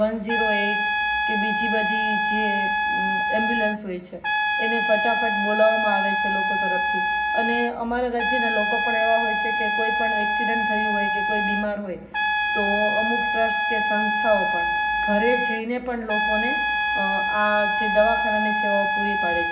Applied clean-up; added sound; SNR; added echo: none; Trumpet; -3 dB; reverberation time 0.4 s.